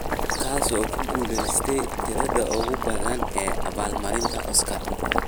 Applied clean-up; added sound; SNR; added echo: none; Boiling; -2 dB; none.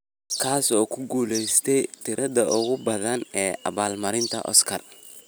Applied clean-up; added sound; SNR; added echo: none; none; none; none.